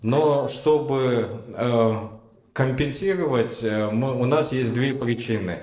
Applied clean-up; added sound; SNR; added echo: neural separator model SepFormer DNS4.